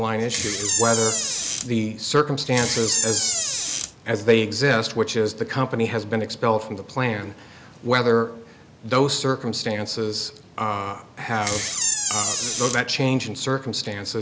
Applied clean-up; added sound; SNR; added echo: none; Door; 1 dB; none.